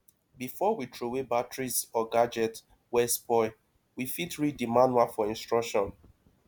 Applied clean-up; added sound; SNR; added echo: none; none; none; none.